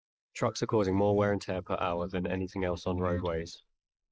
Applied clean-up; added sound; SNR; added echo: neural mask model Resemble Enhance denoiser.